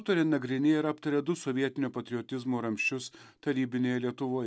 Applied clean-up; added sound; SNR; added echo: none; none; none; none.